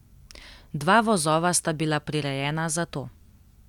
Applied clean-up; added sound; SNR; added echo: none; none; none; none.